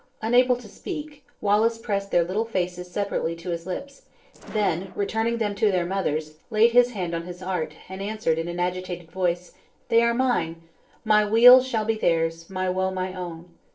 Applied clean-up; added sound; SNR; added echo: neural separator model SepFormer DNS4.